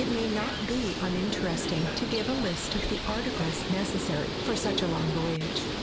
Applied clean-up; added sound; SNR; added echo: none; Bird; 1 dB; none.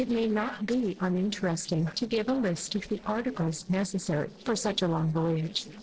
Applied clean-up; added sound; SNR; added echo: neural separator model SepFormer DNS4.